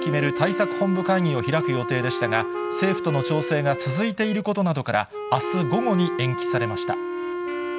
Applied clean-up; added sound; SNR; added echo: none; Wind instrument, woodwind instrument + Wind instrument, woodwind instrument; 4 dB; none.